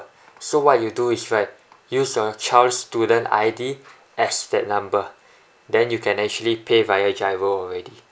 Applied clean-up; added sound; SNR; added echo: none; none; none; none.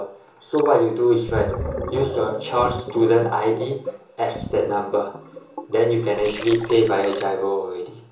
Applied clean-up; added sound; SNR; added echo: none; Gurgling; 11 dB; reverberation time 1.2 s.